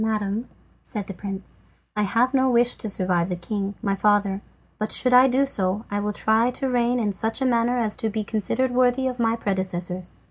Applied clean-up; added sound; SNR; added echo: none; none; none; none.